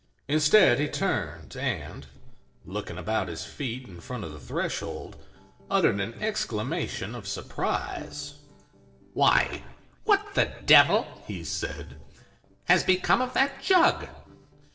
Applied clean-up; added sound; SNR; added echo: neural separator model SepFormer DNS4.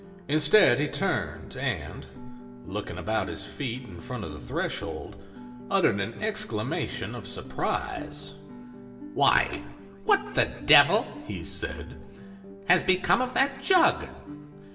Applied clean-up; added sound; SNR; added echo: none; Guitar; 15 dB; reverberation time 0.9 s.